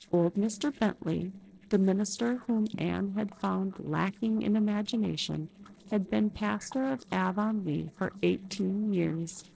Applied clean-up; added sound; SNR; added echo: neural separator model SepFormer DNS4.